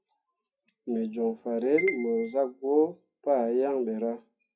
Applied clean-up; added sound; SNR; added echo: classical method WPE with log-MMSE.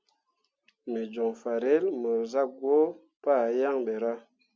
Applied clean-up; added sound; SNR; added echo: none; none; none; none.